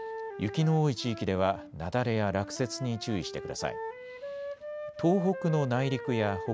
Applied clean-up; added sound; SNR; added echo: none; Wind instrument, woodwind instrument; 10 dB; none.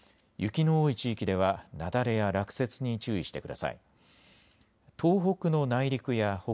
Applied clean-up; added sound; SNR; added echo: none; none; none; none.